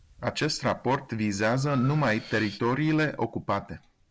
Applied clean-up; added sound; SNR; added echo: none; Breathing; 20 dB; none.